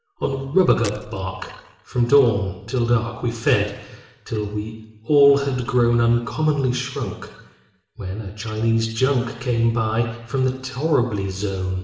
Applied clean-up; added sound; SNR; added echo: none; Shatter; 18 dB; reverberation time 0.9 s.